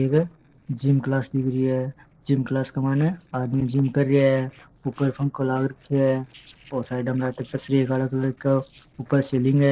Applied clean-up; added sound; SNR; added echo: neural separator model SepFormer DNS4.